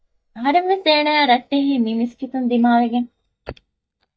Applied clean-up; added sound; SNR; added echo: neural mask model DeepFilterNet 3.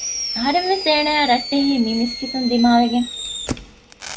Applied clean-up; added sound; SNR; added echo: none; Fireworks; 9 dB; none.